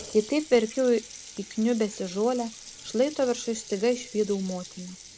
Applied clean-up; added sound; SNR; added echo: none; Water tap, faucet; 17 dB; none.